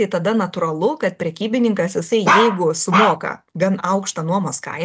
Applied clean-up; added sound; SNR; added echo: none; Bark; -1 dB; none.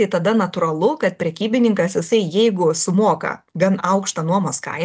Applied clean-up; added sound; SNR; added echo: none; none; none; none.